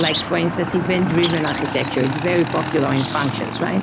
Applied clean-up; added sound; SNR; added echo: none; Wild animals + Motorcycle / Engine; 5 dB; none.